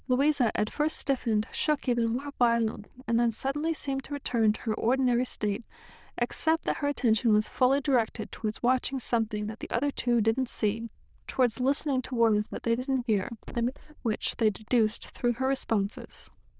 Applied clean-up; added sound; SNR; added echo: neural diffusion model UNIVERSE++.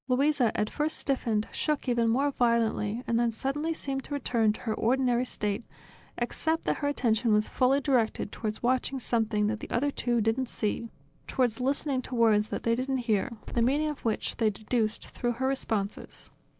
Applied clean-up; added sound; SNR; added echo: neural mask model DeepFilterNet 3.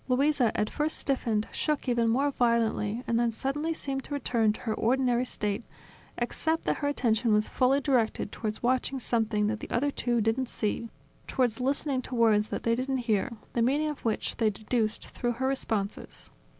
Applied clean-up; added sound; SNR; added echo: none; none; none; none.